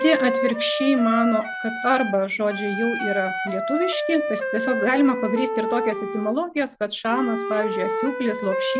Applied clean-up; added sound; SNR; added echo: none; Wind instrument, woodwind instrument; 4 dB; none.